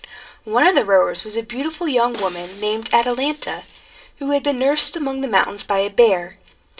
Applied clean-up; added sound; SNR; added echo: none; Shatter; 20 dB; reverberation time 0.2 s.